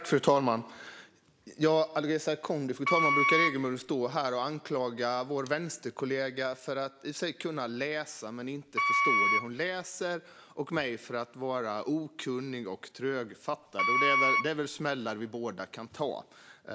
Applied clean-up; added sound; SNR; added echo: none; Wind instrument, woodwind instrument; -4 dB; none.